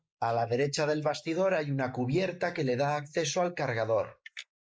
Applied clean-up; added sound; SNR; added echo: neural mask model Resemble Enhance denoiser.